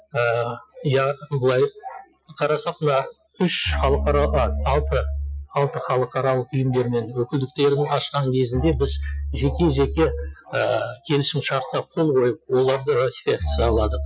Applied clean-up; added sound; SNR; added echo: classical method Wiener filter.